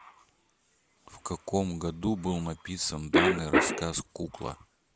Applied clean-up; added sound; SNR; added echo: none; Cough; -1 dB; none.